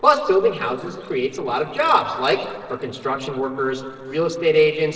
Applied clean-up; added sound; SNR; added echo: neural separator model SepFormer DNS4.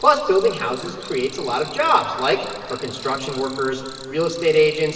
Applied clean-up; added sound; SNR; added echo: none; Cricket; 18 dB; reverberation time 2.3 s.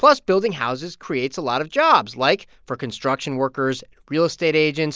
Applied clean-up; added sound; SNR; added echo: none; none; none; none.